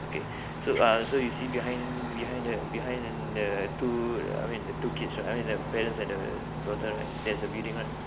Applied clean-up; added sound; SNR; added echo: none; Cricket; 4 dB; none.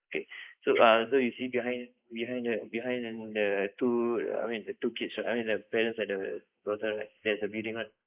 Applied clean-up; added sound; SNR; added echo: neural mask model Resemble Enhance denoiser.